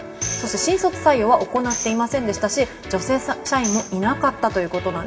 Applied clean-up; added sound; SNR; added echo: none; Tambourine; 13 dB; reverberation time 1.3 s.